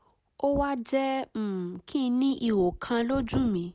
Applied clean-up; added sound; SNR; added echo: none; none; none; none.